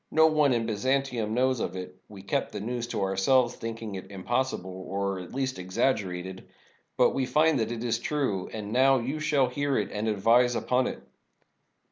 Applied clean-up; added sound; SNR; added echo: none; none; none; none.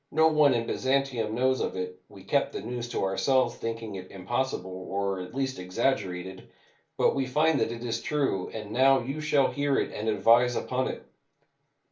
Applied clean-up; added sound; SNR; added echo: none; none; none; reverberation time 0.2 s.